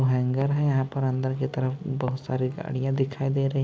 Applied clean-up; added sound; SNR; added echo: none; none; none; none.